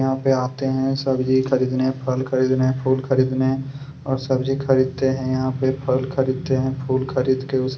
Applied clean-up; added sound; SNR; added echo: none; none; none; none.